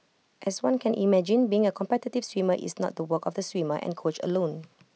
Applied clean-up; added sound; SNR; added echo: none; none; none; none.